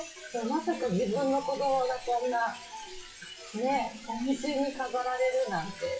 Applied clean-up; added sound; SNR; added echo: classical method WPE with log-MMSE.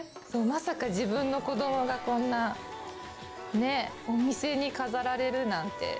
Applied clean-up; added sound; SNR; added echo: none; none; none; none.